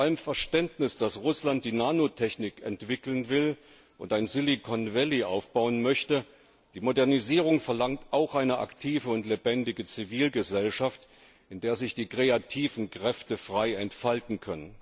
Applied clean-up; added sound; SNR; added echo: none; none; none; none.